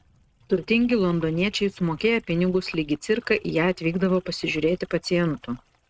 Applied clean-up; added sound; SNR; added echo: neural mask model RNNoise.